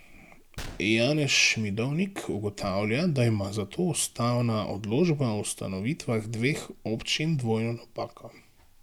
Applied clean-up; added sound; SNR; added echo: none; Gunshot, gunfire; 19 dB; none.